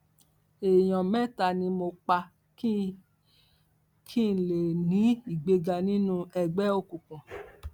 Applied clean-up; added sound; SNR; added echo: none; none; none; none.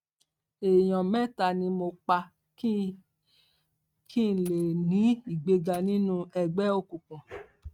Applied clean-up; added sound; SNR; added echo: neural mask model RNNoise.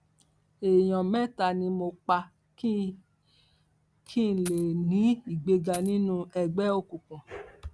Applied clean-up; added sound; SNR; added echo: none; Coin (dropping); 8 dB; none.